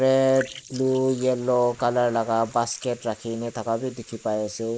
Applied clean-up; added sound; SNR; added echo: neural mask model Resemble Enhance denoiser.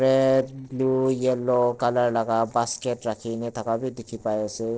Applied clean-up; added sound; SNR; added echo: neural separator model SepFormer DNS4.